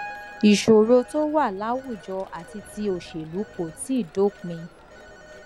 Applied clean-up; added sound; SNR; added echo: none; Piano + Telephone; 19 dB; none.